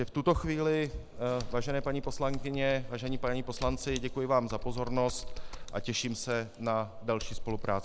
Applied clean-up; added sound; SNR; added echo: none; Computer keyboard; 5 dB; none.